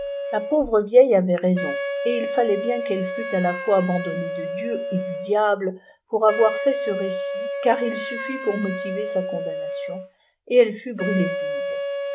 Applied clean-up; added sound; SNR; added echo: none; Wind instrument, woodwind instrument; 6 dB; none.